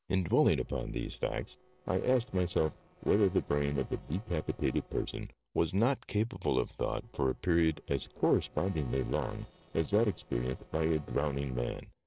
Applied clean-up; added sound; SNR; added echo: neural separator model SepFormer DNS4.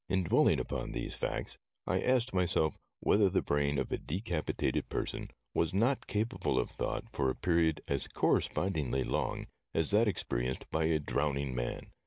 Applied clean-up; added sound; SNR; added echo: none; none; none; none.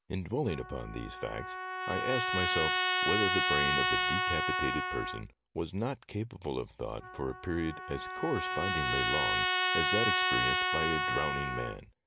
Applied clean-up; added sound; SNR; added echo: none; Trumpet; -3 dB; none.